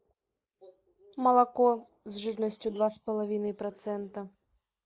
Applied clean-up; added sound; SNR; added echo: neural mask model Resemble Enhance denoiser.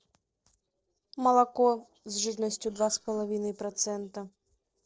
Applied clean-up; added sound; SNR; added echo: neural separator model SepFormer DNS4.